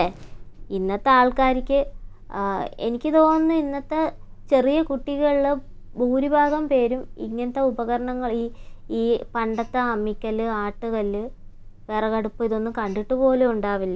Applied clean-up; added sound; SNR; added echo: none; Alarm; 14 dB; none.